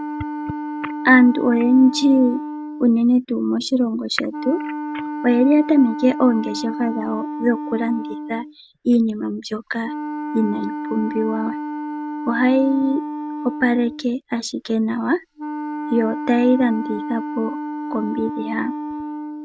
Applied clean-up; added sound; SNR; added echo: none; Wind instrument, woodwind instrument; 9 dB; none.